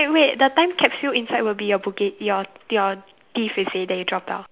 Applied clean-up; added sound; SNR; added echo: none; none; none; none.